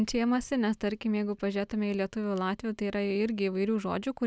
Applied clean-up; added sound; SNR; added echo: none; none; none; none.